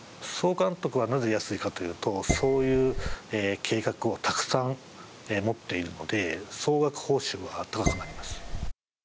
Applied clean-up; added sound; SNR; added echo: none; Dishes, pots, and pans; 2 dB; none.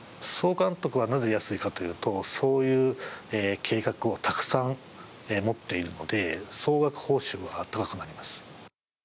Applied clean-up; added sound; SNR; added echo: none; none; none; none.